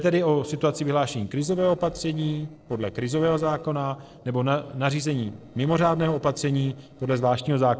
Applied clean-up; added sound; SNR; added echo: neural separator model SepFormer DNS4.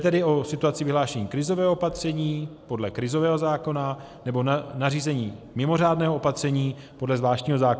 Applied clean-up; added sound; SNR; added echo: none; none; none; none.